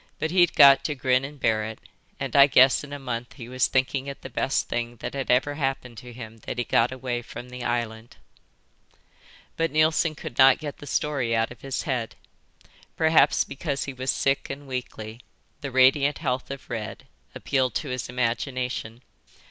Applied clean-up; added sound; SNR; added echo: none; none; none; none.